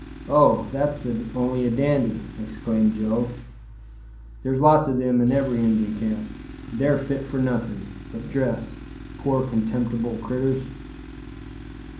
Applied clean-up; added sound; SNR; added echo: none; Tools; 14 dB; reverberation time 0.6 s.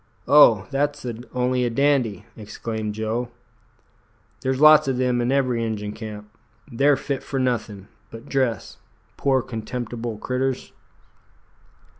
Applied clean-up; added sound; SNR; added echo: none; none; none; none.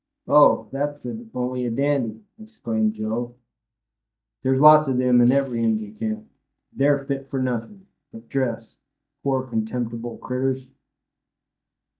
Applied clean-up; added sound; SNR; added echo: neural mask model DeepFilterNet 3.